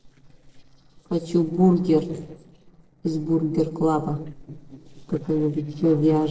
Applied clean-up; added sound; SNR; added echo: neural separator model SepFormer DNS4.